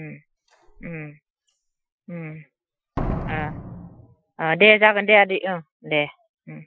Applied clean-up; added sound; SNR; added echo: classical method Wiener filter.